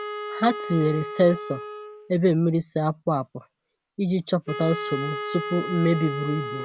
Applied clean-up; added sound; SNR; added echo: none; Wind instrument, woodwind instrument; 10 dB; none.